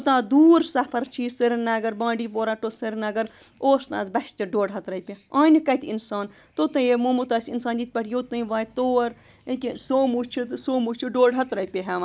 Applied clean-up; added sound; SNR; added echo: none; none; none; none.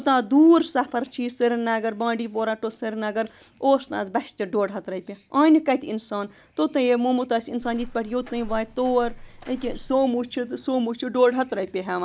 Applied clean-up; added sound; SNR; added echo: none; Walk, footsteps; 14 dB; none.